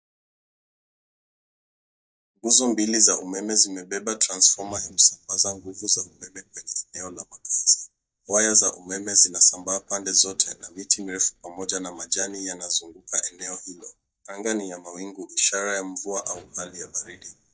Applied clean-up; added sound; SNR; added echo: neural mask model DeepFilterNet 3.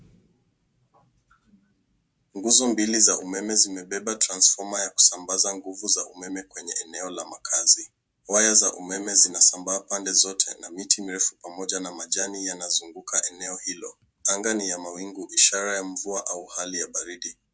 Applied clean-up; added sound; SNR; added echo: none; none; none; none.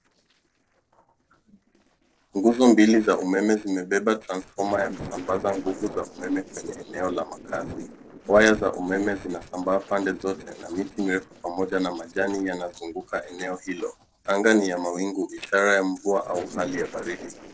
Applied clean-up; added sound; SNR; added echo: neural separator model SepFormer DNS4.